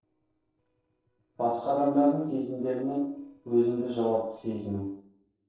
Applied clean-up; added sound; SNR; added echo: neural separator model SepFormer DNS4.